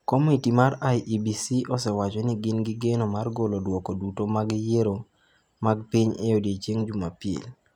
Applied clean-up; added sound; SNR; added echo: none; none; none; none.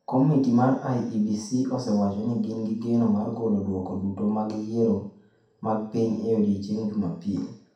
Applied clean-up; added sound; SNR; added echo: none; none; none; reverberation time 0.6 s.